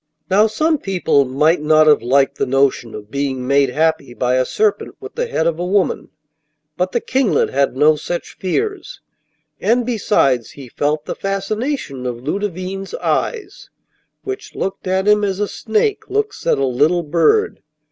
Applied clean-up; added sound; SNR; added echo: none; none; none; none.